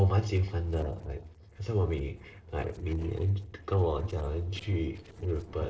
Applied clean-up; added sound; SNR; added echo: neural separator model SepFormer DNS4.